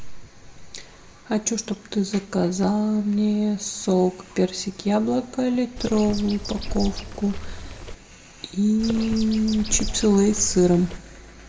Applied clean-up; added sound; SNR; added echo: none; Bird; 7 dB; reverberation time 0.7 s.